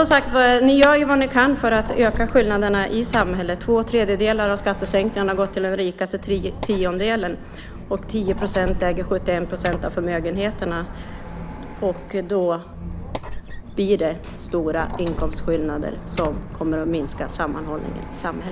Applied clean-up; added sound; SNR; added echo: none; Squeak; 9 dB; none.